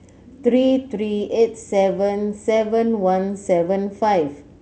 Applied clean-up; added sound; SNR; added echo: none; none; none; none.